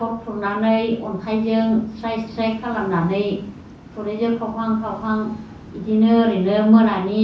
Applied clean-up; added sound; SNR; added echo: none; Waves, surf; 19 dB; reverberation time 0.6 s.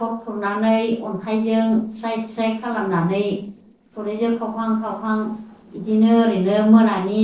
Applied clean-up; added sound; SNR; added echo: neural separator model SepFormer DNS4.